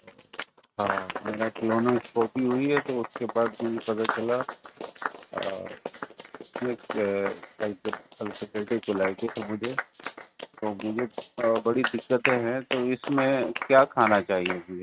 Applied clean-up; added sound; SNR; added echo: neural mask model RNNoise.